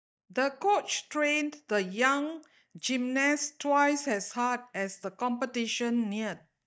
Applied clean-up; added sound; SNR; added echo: neural mask model DeepFilterNet 3.